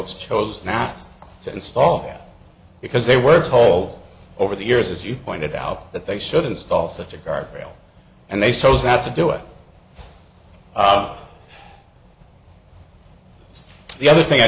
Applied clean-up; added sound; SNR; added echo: none; none; none; none.